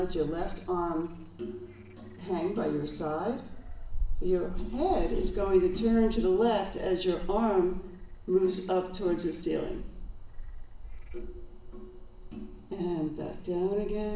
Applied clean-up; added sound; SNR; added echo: none; Frog; 6 dB; reverberation time 0.8 s.